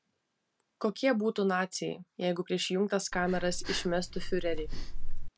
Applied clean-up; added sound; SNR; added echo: none; Breathing; -1 dB; none.